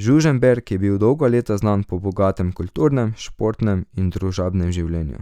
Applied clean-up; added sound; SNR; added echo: none; none; none; none.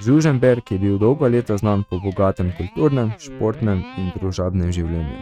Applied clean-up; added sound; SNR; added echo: neural mask model RNNoise.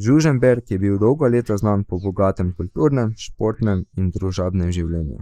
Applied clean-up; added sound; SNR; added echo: neural mask model Resemble Enhance denoiser.